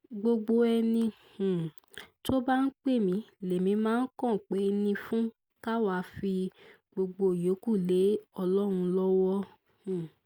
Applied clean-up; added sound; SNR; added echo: none; none; none; none.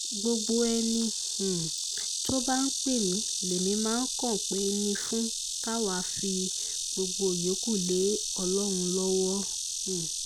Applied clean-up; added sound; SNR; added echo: neural mask model RNNoise.